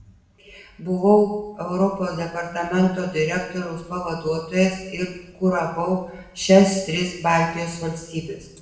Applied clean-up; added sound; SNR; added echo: none; none; none; reverberation time 0.8 s.